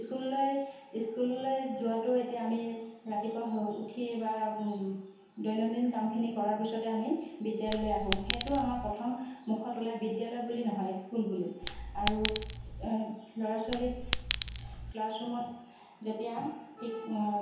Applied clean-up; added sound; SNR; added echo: none; Chink, clink; -3 dB; reverberation time 1.0 s.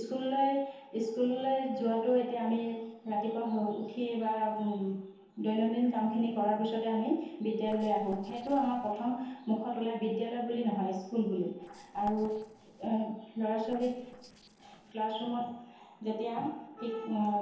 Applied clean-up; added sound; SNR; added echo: neural separator model SepFormer DNS4.